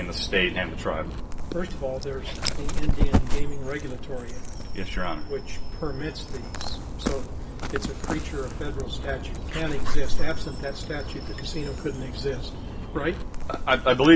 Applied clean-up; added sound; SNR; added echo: none; Dog; -4 dB; reverberation time 0.6 s.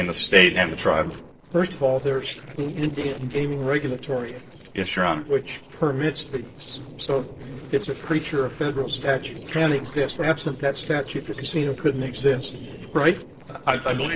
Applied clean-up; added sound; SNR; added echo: neural separator model SepFormer DNS4.